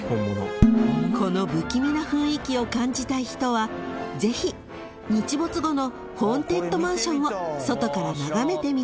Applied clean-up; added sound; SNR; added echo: none; Dishes, pots, and pans; 2 dB; none.